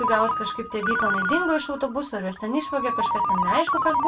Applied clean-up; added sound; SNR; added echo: none; Ringtone; -1 dB; reverberation time 0.1 s.